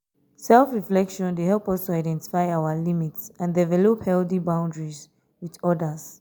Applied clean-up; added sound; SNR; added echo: none; none; none; none.